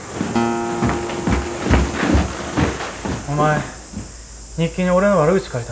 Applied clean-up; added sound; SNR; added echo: none; Acoustic guitar; 8 dB; none.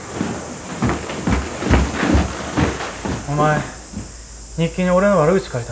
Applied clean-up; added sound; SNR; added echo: none; none; none; none.